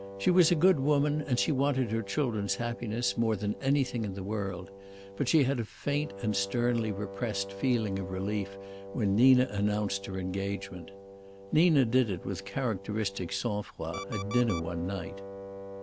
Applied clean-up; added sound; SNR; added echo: none; Wind instrument, woodwind instrument + Alarm; 14 dB; none.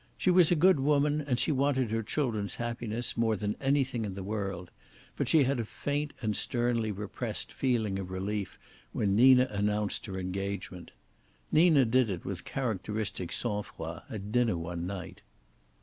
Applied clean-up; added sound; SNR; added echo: none; none; none; none.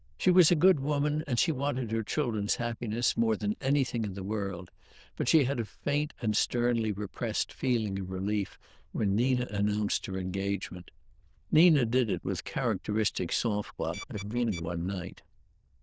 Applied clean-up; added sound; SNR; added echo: neural diffusion model UNIVERSE++.